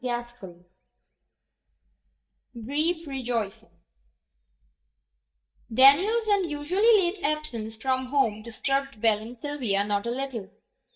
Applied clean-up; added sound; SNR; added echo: neural mask model DeepFilterNet 3.